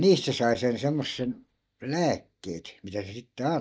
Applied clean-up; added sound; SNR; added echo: neural mask model DeepFilterNet 3.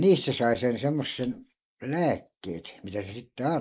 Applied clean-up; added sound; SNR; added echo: neural mask model Resemble Enhance denoiser.